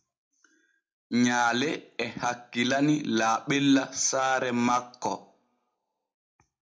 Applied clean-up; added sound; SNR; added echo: none; none; none; reverberation time 0.3 s.